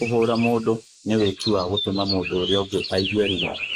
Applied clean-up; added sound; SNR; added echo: neural mask model Resemble Enhance denoiser.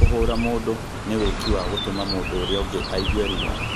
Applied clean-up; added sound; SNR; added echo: none; Chirp, tweet; -2 dB; none.